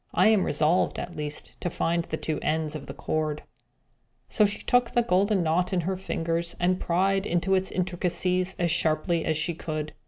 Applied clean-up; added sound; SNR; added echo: none; none; none; none.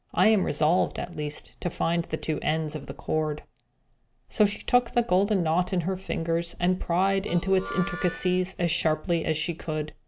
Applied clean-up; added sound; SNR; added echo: none; Harmonica; 13 dB; none.